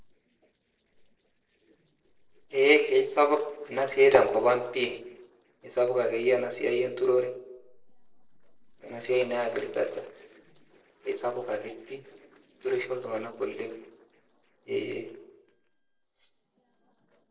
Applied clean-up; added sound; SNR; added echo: neural separator model SepFormer DNS4.